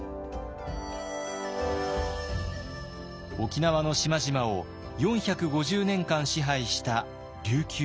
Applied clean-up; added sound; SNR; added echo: none; none; none; none.